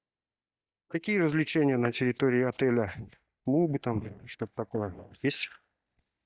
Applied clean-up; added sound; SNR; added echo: neural mask model DeepFilterNet 3.